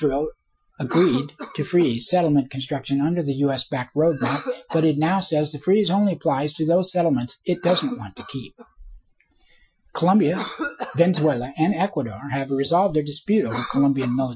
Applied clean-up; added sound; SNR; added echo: classical method Wiener filter.